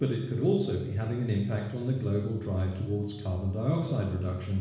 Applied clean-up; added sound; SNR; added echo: none; none; none; reverberation time 1.1 s.